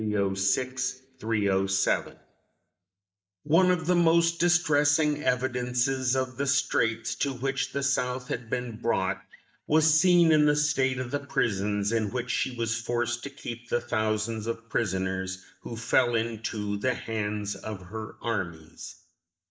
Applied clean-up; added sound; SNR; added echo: neural mask model DeepFilterNet 3.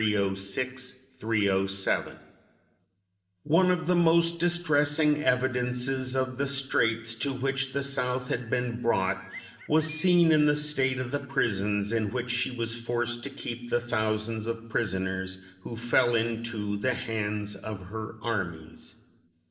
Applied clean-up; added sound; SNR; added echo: none; Bird; 17 dB; reverberation time 1.0 s.